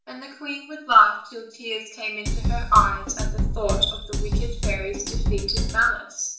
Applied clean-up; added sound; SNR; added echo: none; Drum kit; 0 dB; reverberation time 0.5 s.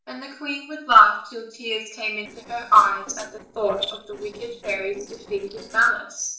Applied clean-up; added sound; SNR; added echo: neural separator model SepFormer DNS4.